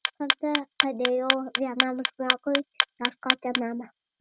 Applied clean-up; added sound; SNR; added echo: none; Clock; -2 dB; none.